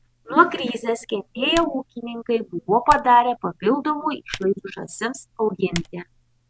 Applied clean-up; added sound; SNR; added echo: none; Typing; 18 dB; none.